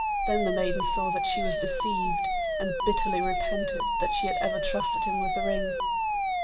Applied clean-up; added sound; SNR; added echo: none; Alarm; -3 dB; reverberation time 2.4 s.